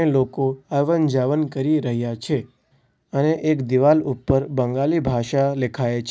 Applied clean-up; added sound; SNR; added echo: none; none; none; none.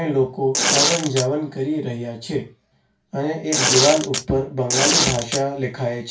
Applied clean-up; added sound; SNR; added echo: none; Tearing; -2 dB; reverberation time 0.3 s.